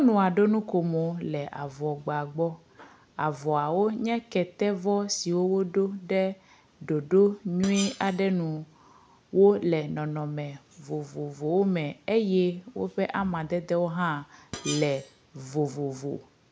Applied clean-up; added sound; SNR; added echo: none; Screech; 14 dB; none.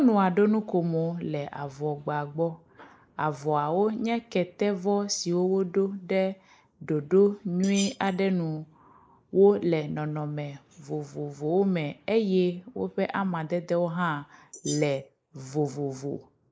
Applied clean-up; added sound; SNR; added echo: neural mask model Resemble Enhance denoiser.